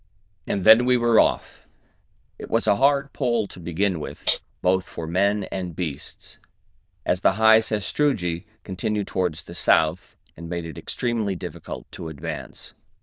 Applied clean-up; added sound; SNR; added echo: neural diffusion model UNIVERSE++.